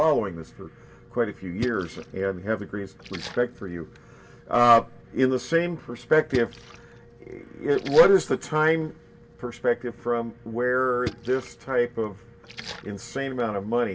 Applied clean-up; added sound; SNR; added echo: none; Splash, splatter; 19 dB; reverberation time 0.1 s.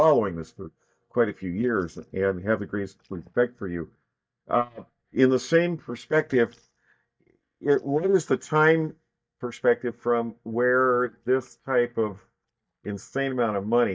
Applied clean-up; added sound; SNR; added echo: neural mask model DeepFilterNet 3.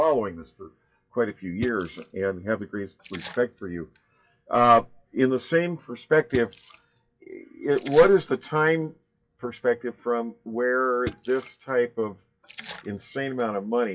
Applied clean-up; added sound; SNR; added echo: classical method WPE with log-MMSE.